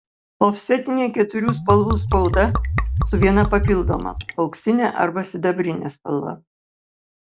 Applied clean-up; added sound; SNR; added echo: none; Liquid; 1 dB; none.